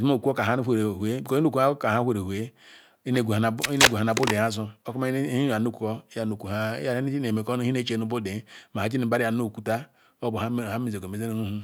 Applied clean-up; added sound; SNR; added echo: none; Packing tape, duct tape; -1 dB; none.